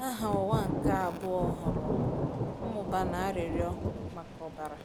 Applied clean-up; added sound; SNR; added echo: none; Thunder / Rain; -1 dB; none.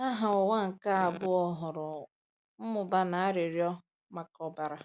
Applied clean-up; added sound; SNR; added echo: none; none; none; none.